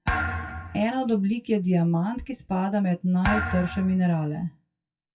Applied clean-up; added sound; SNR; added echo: classical method WPE with log-MMSE.